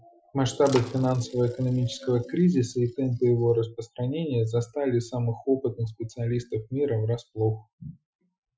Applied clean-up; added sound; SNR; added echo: classical method Wiener filter.